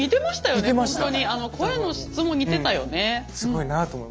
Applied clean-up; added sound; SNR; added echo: none; none; none; none.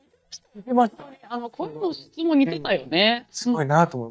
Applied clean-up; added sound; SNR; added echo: neural mask model DeepFilterNet 3.